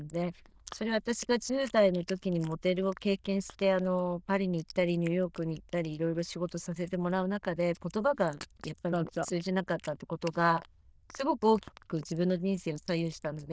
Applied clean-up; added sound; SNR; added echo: neural diffusion model UNIVERSE++.